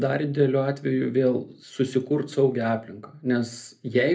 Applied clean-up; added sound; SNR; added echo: none; none; none; reverberation time 0.3 s.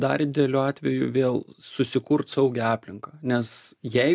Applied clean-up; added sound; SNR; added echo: none; none; none; none.